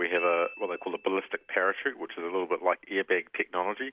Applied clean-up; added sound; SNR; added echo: none; Glockenspiel; 16 dB; none.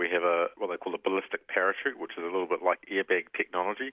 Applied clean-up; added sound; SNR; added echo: none; none; none; none.